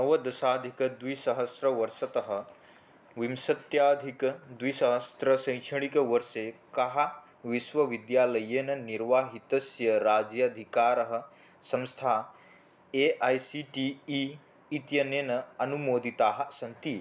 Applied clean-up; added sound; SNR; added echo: none; none; none; none.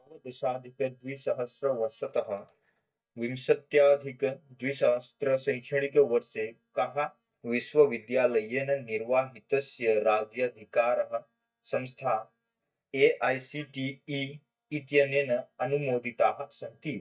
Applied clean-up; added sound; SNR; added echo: neural mask model DeepFilterNet 3.